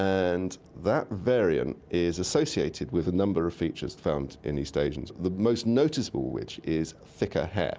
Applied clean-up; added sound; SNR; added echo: none; none; none; none.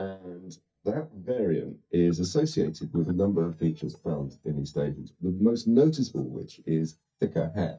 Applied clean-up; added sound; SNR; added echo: neural mask model DeepFilterNet 3.